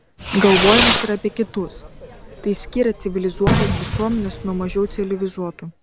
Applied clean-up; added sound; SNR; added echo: none; Fireworks; 3 dB; none.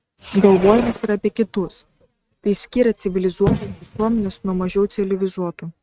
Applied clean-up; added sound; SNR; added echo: neural mask model RNNoise.